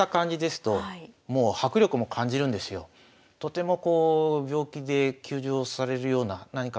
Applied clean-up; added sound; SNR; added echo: none; none; none; none.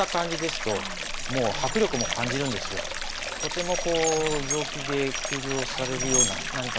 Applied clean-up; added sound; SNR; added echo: none; Stream + Glass; 0 dB; none.